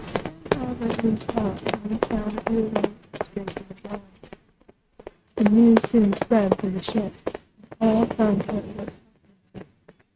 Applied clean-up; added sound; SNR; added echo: neural mask model RNNoise.